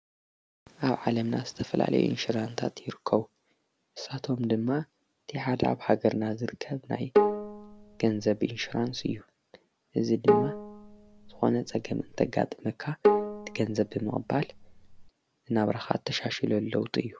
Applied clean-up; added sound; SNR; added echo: none; Bowed string instrument; 0 dB; none.